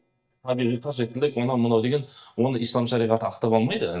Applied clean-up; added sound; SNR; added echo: neural mask model DeepFilterNet 3.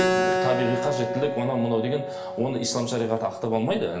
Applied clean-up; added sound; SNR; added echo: none; Keyboard (musical); 2 dB; reverberation time 0.6 s.